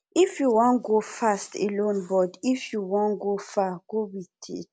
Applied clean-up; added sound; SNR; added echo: none; none; none; none.